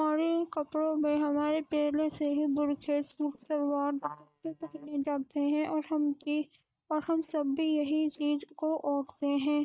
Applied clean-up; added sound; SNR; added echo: neural mask model DeepFilterNet 3.